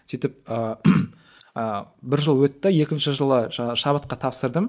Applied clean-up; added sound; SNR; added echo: neural mask model Resemble Enhance denoiser.